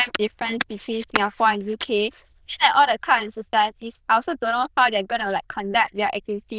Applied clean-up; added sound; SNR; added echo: neural diffusion model UNIVERSE++.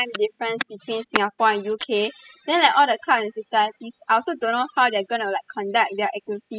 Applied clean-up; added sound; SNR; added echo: classical method spectral subtraction.